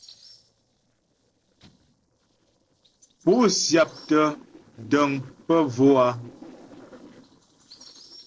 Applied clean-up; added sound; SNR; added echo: neural separator model SepFormer DNS4.